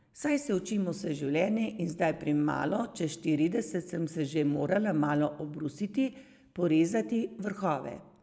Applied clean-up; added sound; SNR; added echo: none; none; none; none.